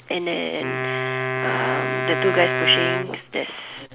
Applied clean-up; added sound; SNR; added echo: none; Wind instrument, woodwind instrument; 1 dB; none.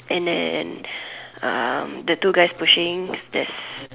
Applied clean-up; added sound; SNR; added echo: none; none; none; none.